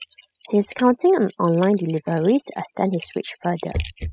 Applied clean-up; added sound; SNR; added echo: classical method spectral subtraction.